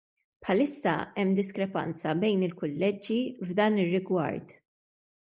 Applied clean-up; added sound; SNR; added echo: neural mask model Resemble Enhance denoiser.